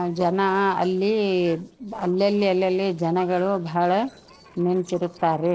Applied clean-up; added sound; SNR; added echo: neural separator model SepFormer DNS4.